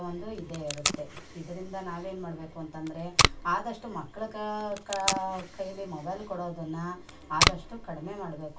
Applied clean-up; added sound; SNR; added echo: none; Packing tape, duct tape; -2 dB; reverberation time 0.2 s.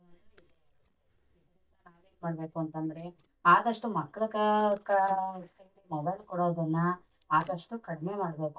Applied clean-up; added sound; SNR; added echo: neural mask model DeepFilterNet 3.